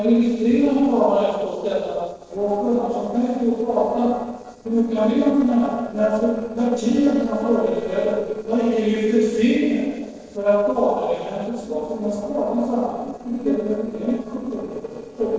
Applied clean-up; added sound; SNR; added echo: neural separator model SepFormer DNS4.